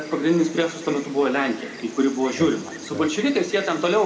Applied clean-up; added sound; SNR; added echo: none; Insect; 17 dB; reverberation time 1.5 s.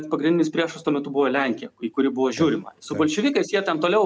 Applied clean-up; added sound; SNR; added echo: none; none; none; none.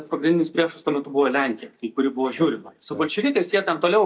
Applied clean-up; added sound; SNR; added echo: neural mask model DeepFilterNet 3.